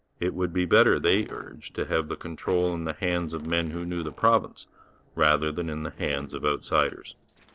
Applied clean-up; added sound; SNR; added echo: neural separator model SepFormer DNS4.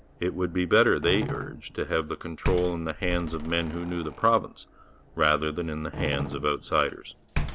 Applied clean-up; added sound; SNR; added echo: none; Slam; 8 dB; none.